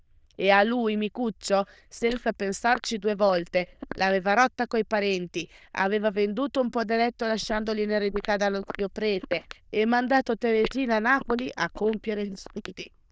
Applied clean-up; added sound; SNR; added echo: neural diffusion model UNIVERSE++.